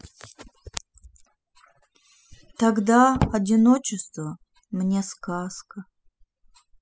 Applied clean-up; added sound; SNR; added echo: classical method spectral subtraction.